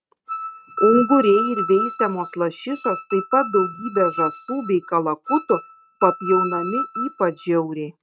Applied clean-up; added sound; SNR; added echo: neural mask model RNNoise.